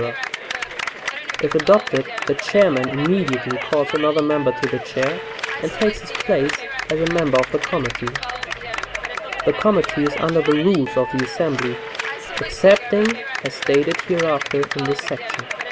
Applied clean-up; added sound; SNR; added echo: none; Clapping; 7 dB; none.